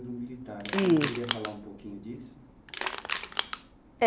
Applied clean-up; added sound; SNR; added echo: none; Crushing; 5 dB; none.